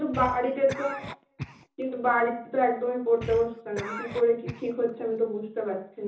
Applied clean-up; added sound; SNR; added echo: none; Cough; 14 dB; reverberation time 0.6 s.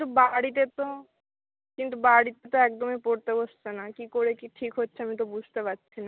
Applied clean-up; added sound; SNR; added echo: none; none; none; none.